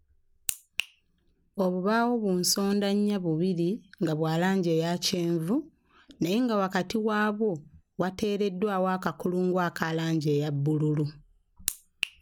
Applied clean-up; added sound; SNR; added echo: none; none; none; none.